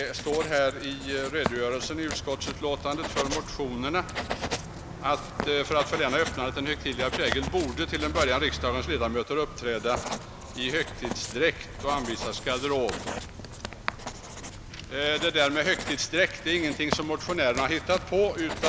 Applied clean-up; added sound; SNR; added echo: none; Writing; 7 dB; none.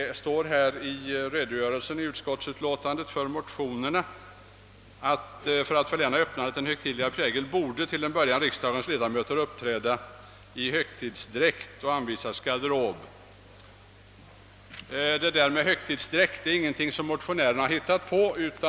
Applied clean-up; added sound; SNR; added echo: none; none; none; none.